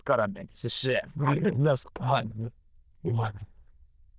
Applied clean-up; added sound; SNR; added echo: neural diffusion model UNIVERSE++.